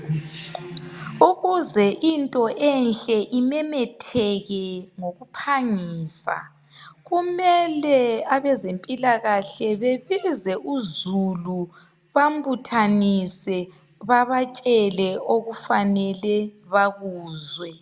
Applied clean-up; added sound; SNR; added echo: none; none; none; none.